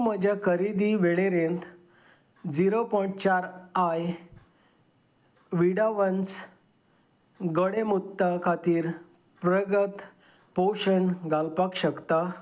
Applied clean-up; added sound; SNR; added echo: none; none; none; none.